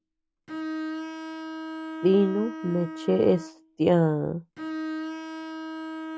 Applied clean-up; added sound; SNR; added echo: none; Bowed string instrument; 8 dB; none.